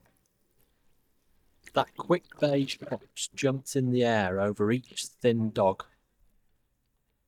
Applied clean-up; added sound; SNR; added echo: neural mask model DeepFilterNet 3.